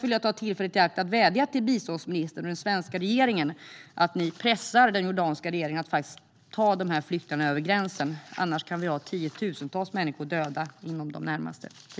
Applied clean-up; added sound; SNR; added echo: none; none; none; none.